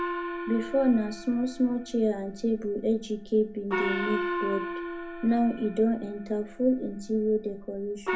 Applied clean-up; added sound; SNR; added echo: none; Gong; 8 dB; reverberation time 0.3 s.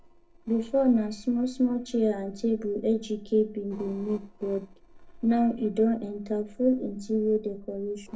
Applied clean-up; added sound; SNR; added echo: neural separator model SepFormer DNS4.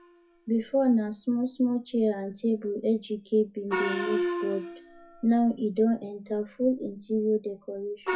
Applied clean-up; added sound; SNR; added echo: classical method WPE with log-MMSE.